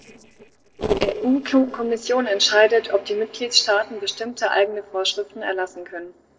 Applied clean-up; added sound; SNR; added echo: neural separator model SepFormer DNS4.